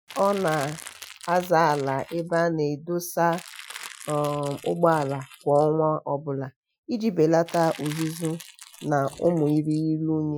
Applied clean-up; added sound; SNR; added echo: classical method Wiener filter.